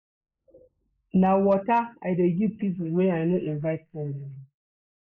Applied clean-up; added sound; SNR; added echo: neural mask model Resemble Enhance denoiser.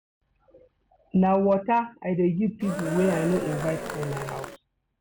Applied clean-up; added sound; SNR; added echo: none; Cheering; 7 dB; none.